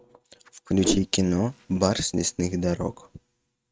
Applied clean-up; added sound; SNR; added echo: neural mask model RNNoise.